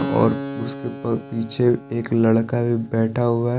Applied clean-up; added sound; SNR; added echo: none; Keyboard (musical); 12 dB; none.